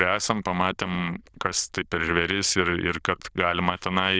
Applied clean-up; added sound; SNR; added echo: neural diffusion model UNIVERSE++.